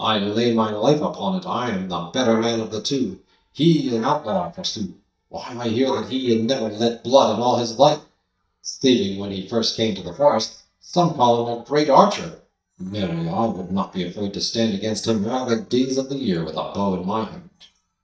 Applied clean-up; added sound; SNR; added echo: neural mask model DeepFilterNet 3.